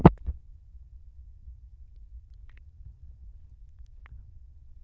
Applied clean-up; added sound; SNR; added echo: neural diffusion model UNIVERSE++.